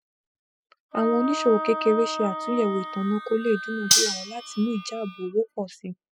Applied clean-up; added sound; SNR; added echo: classical method spectral subtraction.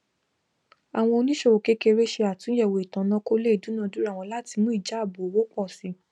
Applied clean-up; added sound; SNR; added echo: none; none; none; none.